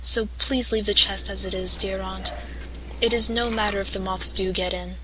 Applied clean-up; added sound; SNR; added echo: none; Liquid; 17 dB; none.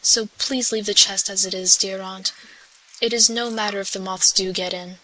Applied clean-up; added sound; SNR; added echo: neural mask model Resemble Enhance denoiser.